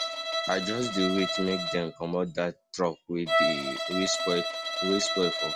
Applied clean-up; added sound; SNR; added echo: none; Bowed string instrument; 1 dB; none.